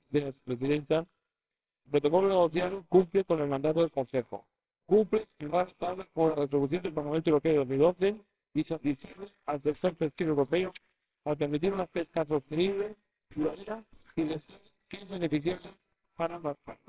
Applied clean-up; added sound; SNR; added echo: neural separator model SepFormer WHAMR!.